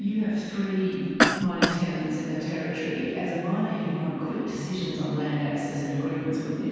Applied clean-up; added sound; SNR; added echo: none; Cough; -2 dB; reverberation time 2.1 s.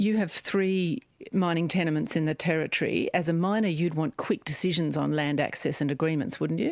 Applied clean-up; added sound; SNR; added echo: none; none; none; none.